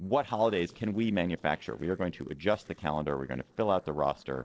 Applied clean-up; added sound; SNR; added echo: neural separator model SepFormer DNS4.